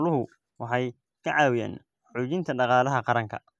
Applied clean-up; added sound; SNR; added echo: none; none; none; none.